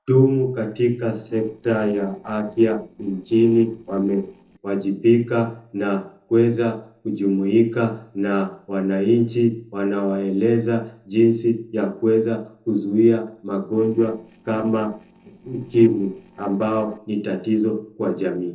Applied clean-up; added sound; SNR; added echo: neural separator model SepFormer DNS4.